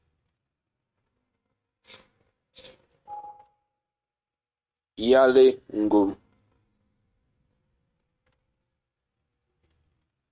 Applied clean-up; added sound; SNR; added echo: neural mask model RNNoise.